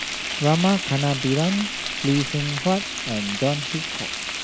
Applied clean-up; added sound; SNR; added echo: none; Frying (food); 5 dB; none.